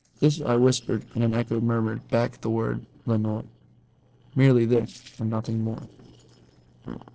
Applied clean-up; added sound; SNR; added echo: neural separator model SepFormer DNS4.